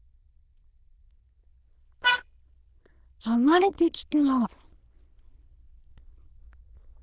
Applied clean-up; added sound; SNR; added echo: neural diffusion model UNIVERSE++.